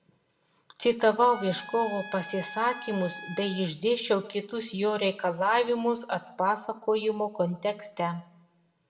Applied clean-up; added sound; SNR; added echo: none; Trumpet; 14 dB; reverberation time 0.5 s.